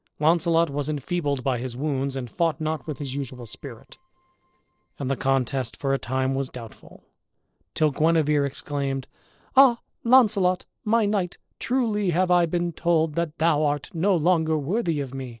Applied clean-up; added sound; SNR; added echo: neural separator model SepFormer DNS4.